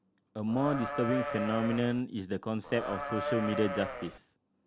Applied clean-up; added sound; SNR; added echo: none; Livestock, farm animals, working animals; 4 dB; none.